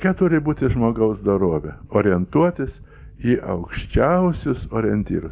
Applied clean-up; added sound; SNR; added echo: none; none; none; none.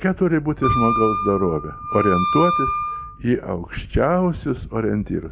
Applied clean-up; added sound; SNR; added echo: none; Wind instrument, woodwind instrument; 2 dB; none.